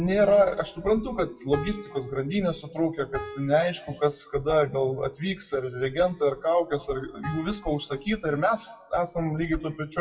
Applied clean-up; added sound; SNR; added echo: classical method WPE with log-MMSE.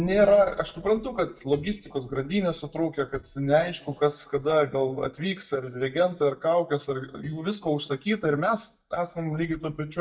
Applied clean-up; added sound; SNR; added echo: neural mask model DeepFilterNet 3.